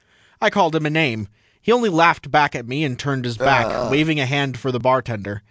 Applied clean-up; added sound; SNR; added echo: none; Burping, eructation; 3 dB; none.